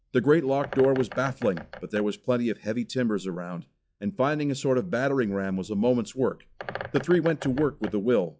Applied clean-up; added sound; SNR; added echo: classical method log-MMSE.